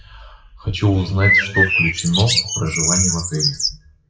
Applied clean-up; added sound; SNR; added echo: classical method WPE with log-MMSE.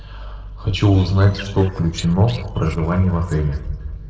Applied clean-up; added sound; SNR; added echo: neural separator model SepFormer DNS4.